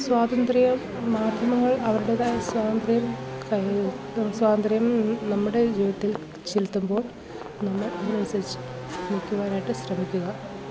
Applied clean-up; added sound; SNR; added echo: none; Race car, auto racing / Accelerating, revving, vroom; 12 dB; none.